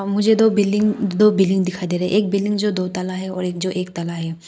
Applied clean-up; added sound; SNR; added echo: none; none; none; none.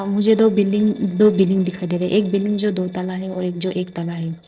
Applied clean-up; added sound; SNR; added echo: neural separator model SepFormer DNS4.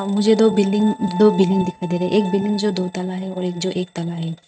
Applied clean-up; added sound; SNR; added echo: neural mask model RNNoise.